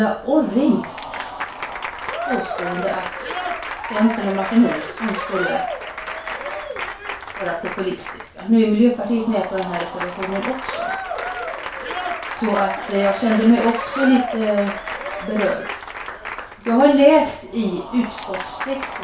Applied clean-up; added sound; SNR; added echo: none; Applause / Crowd; 8 dB; reverberation time 0.2 s.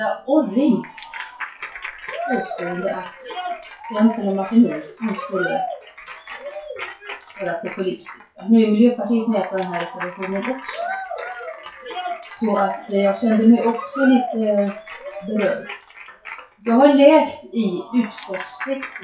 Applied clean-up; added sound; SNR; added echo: classical method WPE with log-MMSE.